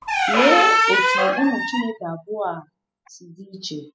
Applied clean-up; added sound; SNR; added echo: classical method spectral subtraction.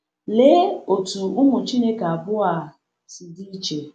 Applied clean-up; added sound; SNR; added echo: none; none; none; none.